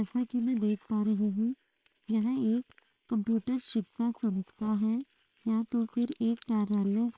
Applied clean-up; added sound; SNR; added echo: neural separator model SepFormer WHAM!.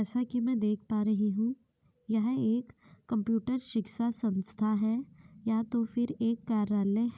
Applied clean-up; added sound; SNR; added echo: none; none; none; none.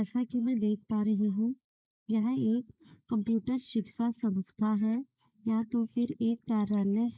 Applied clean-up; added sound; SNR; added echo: neural mask model Resemble Enhance denoiser.